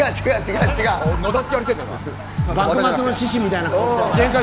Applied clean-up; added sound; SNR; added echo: none; Domestic sounds, home sounds; 15 dB; none.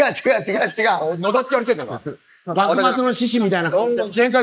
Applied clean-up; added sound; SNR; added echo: neural mask model Resemble Enhance denoiser.